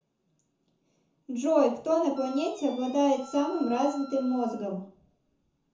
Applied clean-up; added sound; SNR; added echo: none; Wind instrument, woodwind instrument; 20 dB; reverberation time 0.6 s.